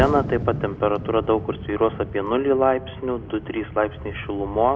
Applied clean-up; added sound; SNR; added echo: none; Explosion; 9 dB; none.